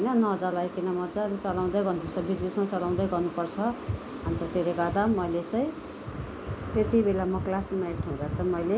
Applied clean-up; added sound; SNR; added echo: none; none; none; none.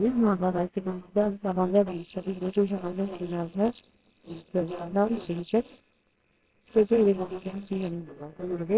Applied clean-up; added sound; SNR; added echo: neural separator model SepFormer WHAMR!.